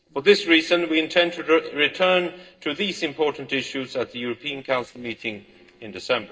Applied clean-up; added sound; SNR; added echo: neural separator model SepFormer DNS4.